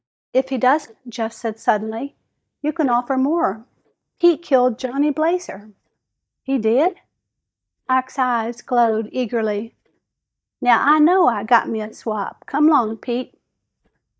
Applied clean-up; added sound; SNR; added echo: neural mask model DeepFilterNet 3.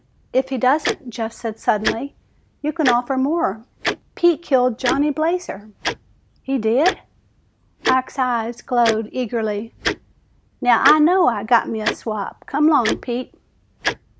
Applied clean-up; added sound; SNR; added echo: none; Tick-tock; 9 dB; none.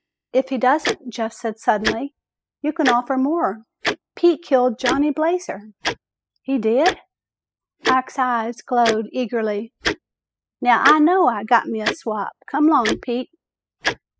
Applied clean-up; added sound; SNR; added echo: classical method spectral subtraction.